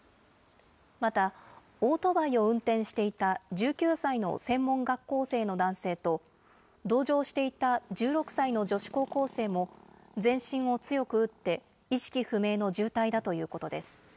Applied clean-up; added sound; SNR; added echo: none; none; none; none.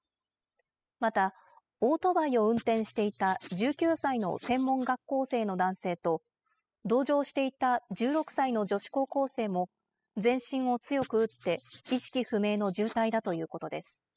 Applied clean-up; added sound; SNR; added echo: classical method spectral subtraction.